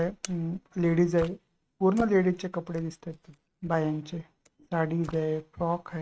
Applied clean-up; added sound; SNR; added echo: neural mask model RNNoise.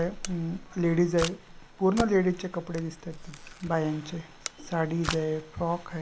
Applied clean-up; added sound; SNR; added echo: none; Camera; 11 dB; none.